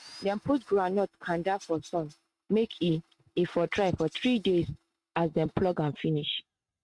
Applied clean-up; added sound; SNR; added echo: neural mask model RNNoise.